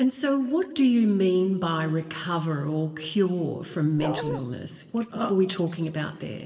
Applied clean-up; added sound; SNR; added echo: none; Bark; 6 dB; reverberation time 1.4 s.